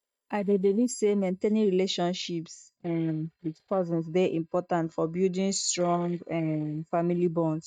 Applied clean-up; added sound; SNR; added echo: neural mask model DeepFilterNet 3.